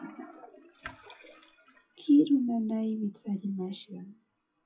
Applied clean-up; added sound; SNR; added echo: classical method WPE with log-MMSE.